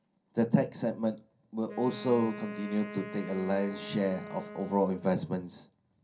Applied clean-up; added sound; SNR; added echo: none; Wind instrument, woodwind instrument; 13 dB; reverberation time 0.3 s.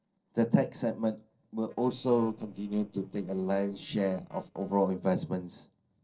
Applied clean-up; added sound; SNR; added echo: neural separator model SepFormer DNS4.